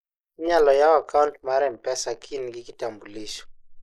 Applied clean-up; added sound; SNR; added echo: neural mask model Resemble Enhance denoiser.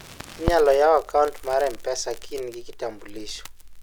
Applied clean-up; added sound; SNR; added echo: none; Crackle; 11 dB; none.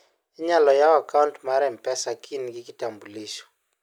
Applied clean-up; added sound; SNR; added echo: none; none; none; none.